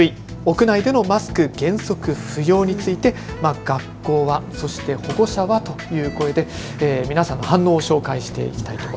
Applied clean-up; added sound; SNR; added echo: none; Snare drum + Traffic noise, roadway noise; 16 dB; none.